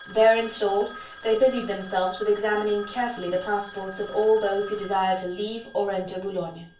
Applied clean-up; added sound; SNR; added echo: none; Telephone; 13 dB; reverberation time 0.3 s.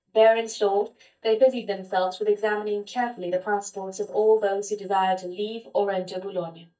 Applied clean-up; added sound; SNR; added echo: neural mask model DeepFilterNet 3.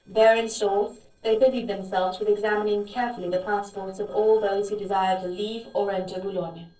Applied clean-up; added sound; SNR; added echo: neural separator model SepFormer DNS4.